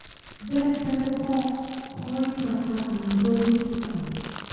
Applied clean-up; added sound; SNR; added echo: none; Crackle; 12 dB; reverberation time 2.0 s.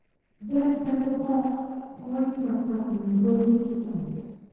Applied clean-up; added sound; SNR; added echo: neural separator model SepFormer DNS4.